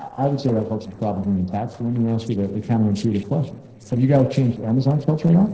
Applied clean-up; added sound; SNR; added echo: neural separator model SepFormer DNS4.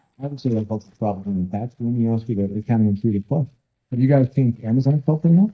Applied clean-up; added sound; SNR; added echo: neural mask model DeepFilterNet 3.